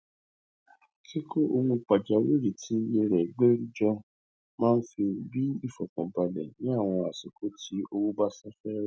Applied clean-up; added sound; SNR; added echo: none; none; none; none.